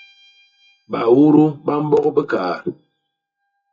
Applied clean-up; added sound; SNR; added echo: classical method WPE with log-MMSE.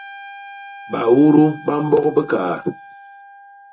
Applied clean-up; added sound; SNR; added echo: none; Trumpet; 19 dB; reverberation time 0.2 s.